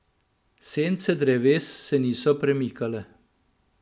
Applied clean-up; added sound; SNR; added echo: none; none; none; none.